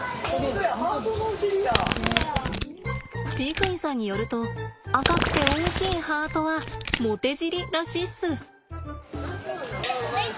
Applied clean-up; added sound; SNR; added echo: none; Domestic sounds, home sounds; 3 dB; none.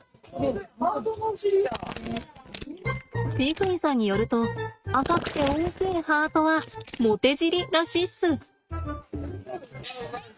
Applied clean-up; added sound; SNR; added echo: neural mask model RNNoise.